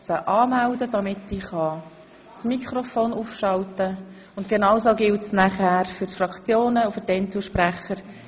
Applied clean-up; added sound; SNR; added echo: none; none; none; none.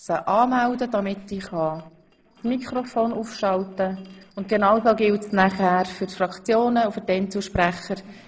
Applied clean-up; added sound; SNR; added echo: neural separator model SepFormer DNS4.